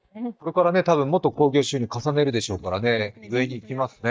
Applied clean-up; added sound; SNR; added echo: neural mask model DeepFilterNet 3.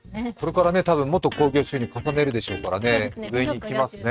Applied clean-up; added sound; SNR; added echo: neural mask model RNNoise.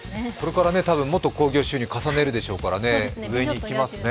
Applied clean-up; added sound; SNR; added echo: none; none; none; none.